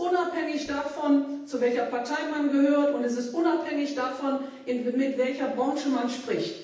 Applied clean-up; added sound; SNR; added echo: none; none; none; reverberation time 0.9 s.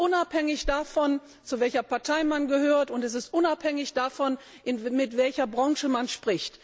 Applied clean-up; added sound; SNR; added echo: none; none; none; none.